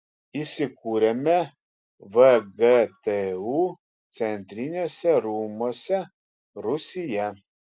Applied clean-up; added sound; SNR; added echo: neural mask model DeepFilterNet 3.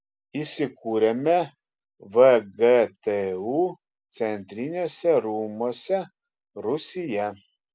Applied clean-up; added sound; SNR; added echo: none; none; none; none.